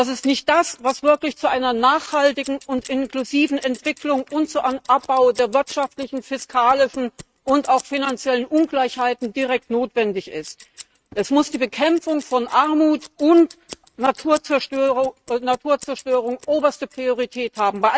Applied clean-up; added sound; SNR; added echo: neural mask model RNNoise.